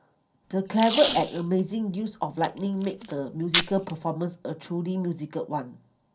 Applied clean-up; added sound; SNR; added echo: none; Packing tape, duct tape; 3 dB; reverberation time 0.3 s.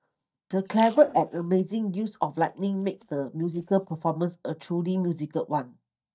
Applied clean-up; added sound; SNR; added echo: neural mask model DeepFilterNet 3.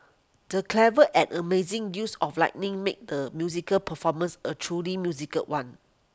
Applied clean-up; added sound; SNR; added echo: none; none; none; none.